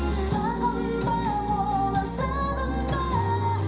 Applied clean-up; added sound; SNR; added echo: none; none; none; reverberation time 0.5 s.